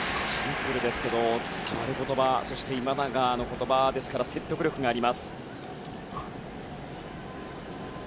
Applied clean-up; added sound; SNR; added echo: none; Breathing; 18 dB; none.